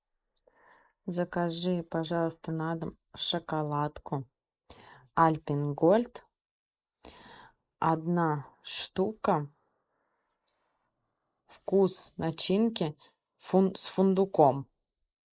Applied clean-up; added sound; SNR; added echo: neural mask model Resemble Enhance denoiser.